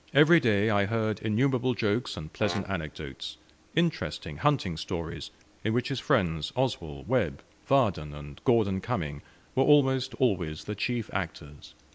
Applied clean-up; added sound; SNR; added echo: none; Brass instrument; 16 dB; none.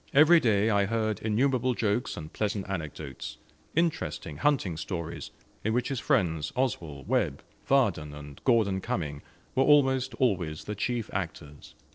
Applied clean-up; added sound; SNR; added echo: neural separator model SepFormer DNS4.